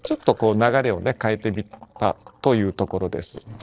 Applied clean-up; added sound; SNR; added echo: neural separator model SepFormer DNS4.